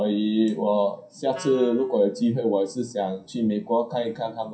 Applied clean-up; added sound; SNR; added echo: classical method WPE with log-MMSE.